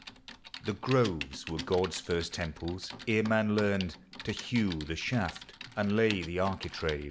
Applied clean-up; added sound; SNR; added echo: none; Typing; 13 dB; none.